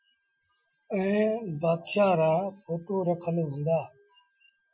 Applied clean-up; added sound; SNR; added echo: classical method Wiener filter.